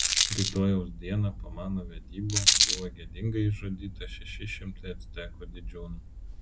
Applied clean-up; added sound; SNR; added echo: none; Rattle; -2 dB; none.